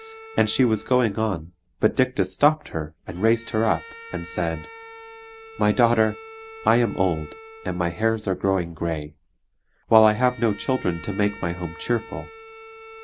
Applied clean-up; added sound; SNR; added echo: none; Bowed string instrument; 19 dB; none.